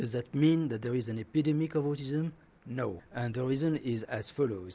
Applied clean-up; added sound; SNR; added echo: none; none; none; none.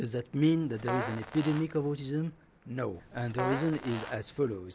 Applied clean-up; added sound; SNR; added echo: none; Fart; 8 dB; none.